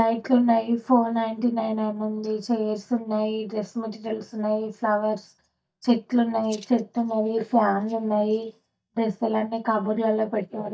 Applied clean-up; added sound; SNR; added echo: neural mask model DeepFilterNet 3.